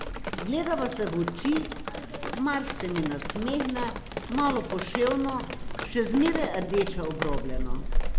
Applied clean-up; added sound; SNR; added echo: none; Drip; 1 dB; none.